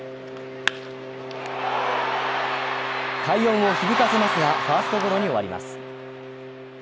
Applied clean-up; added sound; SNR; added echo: none; Wind instrument, woodwind instrument; 12 dB; none.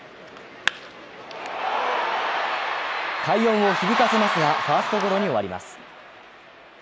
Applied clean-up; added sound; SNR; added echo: none; none; none; none.